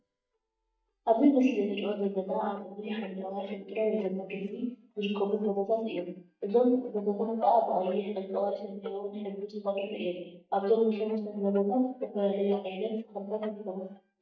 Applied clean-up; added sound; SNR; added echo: neural mask model DeepFilterNet 3.